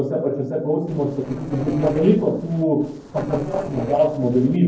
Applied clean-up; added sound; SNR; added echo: neural separator model SepFormer DNS4.